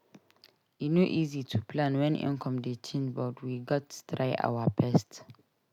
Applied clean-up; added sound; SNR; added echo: none; none; none; none.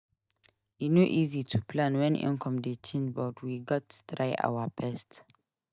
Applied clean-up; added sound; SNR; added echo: neural mask model DeepFilterNet 3.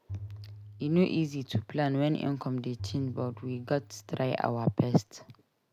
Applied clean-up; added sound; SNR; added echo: none; Bowed string instrument; 16 dB; none.